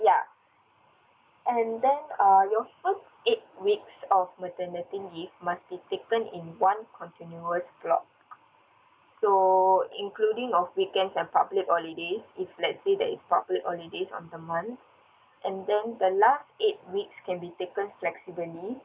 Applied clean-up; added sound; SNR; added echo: none; none; none; none.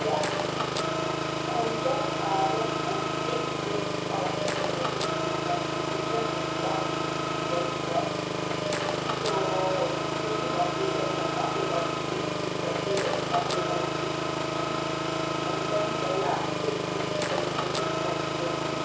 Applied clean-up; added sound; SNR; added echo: none; Engine; -5 dB; reverberation time 0.7 s.